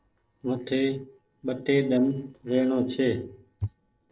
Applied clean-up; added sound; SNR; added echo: neural separator model SepFormer DNS4.